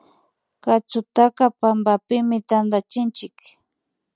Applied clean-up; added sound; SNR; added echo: none; none; none; none.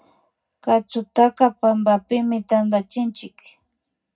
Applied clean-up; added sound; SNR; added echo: none; none; none; reverberation time 0.3 s.